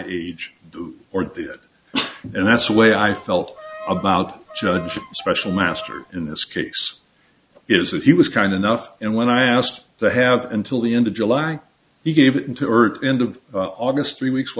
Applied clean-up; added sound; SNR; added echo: none; Bowed string instrument; 15 dB; none.